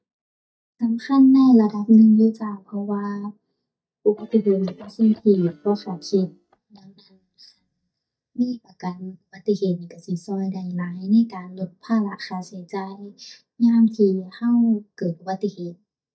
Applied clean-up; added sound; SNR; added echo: neural mask model DeepFilterNet 3.